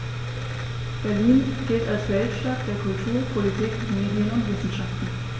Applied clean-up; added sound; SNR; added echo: none; none; none; none.